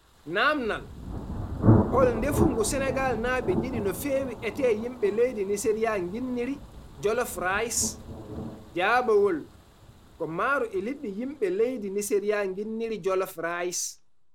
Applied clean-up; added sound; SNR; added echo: none; Thunder; 5 dB; none.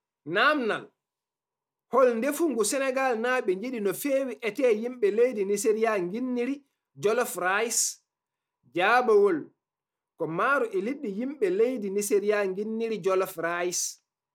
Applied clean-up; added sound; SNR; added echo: none; none; none; none.